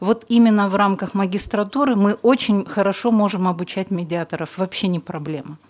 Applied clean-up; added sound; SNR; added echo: none; none; none; none.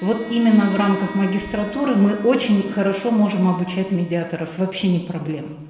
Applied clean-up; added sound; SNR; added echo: none; Bowed string instrument; 19 dB; reverberation time 1.1 s.